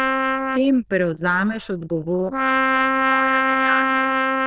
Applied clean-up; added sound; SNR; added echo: neural diffusion model UNIVERSE++.